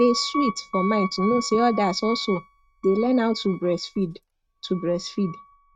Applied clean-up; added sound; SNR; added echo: neural mask model RNNoise.